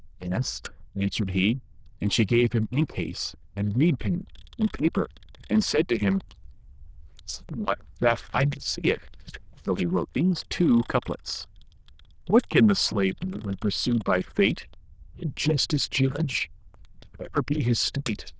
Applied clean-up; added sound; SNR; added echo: neural diffusion model UNIVERSE++.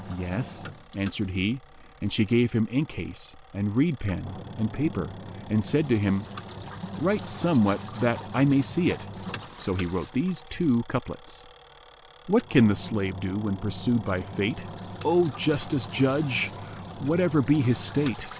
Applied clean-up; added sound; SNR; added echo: none; Engine; 13 dB; none.